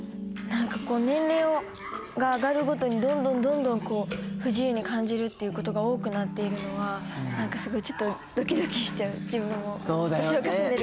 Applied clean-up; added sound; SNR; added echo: none; Cough; 15 dB; none.